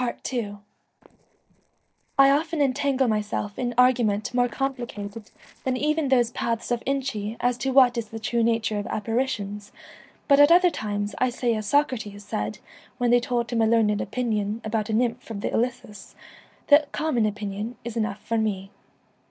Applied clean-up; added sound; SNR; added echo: neural separator model SepFormer DNS4.